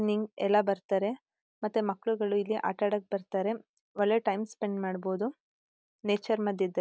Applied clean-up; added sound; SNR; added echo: none; none; none; none.